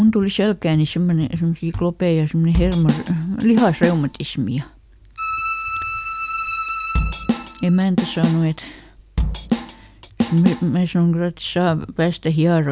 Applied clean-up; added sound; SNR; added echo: none; Drum / Drum kit + Bowed string instrument; 5 dB; none.